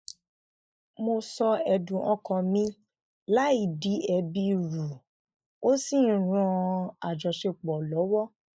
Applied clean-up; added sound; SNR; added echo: neural mask model Resemble Enhance denoiser.